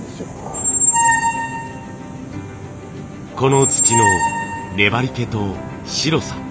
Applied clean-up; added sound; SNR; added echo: none; Squeak; -2 dB; none.